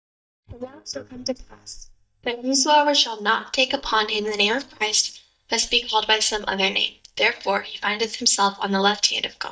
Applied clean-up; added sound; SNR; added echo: neural mask model DeepFilterNet 3.